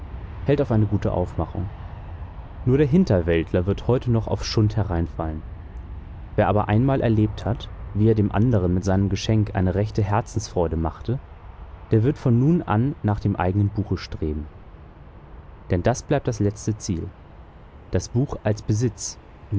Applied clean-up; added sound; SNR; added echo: none; Aircraft; 14 dB; none.